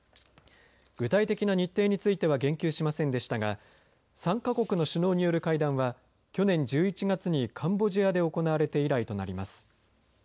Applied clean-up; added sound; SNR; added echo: none; none; none; none.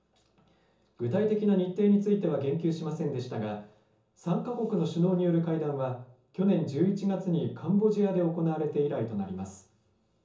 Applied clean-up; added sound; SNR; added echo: none; none; none; reverberation time 0.6 s.